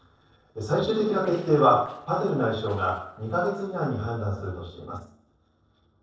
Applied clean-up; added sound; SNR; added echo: neural separator model SepFormer DNS4.